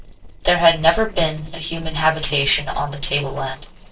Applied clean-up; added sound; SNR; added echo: neural separator model SepFormer DNS4.